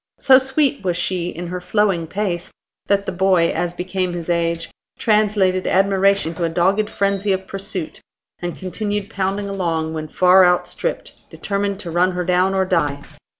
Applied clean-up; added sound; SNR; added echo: none; none; none; none.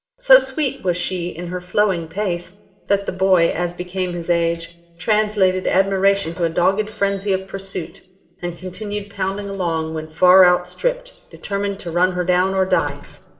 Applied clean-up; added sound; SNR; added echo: none; none; none; reverberation time 1.4 s.